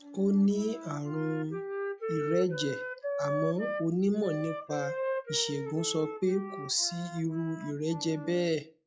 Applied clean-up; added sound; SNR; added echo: classical method log-MMSE.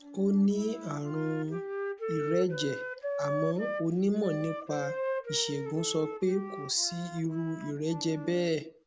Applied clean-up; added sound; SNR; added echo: none; Wind instrument, woodwind instrument; 6 dB; none.